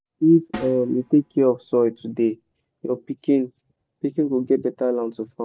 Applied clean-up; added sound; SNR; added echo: none; Snare drum; 18 dB; none.